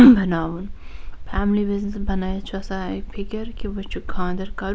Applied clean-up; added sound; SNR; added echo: none; none; none; none.